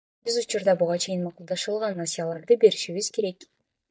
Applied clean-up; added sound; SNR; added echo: neural mask model DeepFilterNet 3.